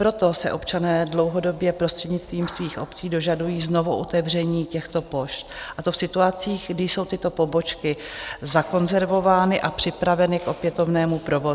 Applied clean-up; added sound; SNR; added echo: none; none; none; none.